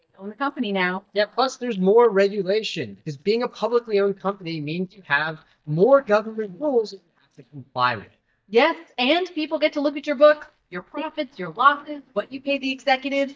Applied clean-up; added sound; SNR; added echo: neural mask model DeepFilterNet 3.